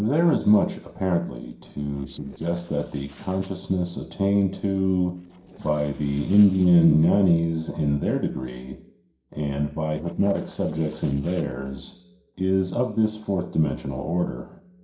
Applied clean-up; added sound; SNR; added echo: neural separator model SepFormer DNS4.